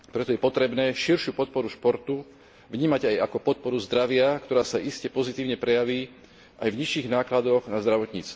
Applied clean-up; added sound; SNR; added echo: none; none; none; none.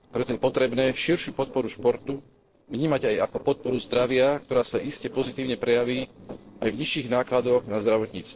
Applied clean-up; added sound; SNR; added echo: neural separator model SepFormer DNS4.